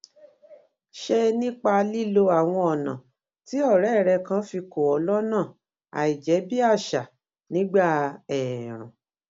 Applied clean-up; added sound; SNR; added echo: none; none; none; none.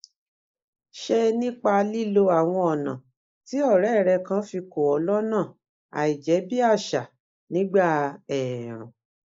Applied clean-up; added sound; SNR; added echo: neural mask model Resemble Enhance denoiser.